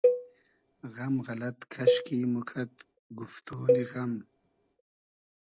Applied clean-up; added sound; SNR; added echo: none; Cowbell; -4 dB; none.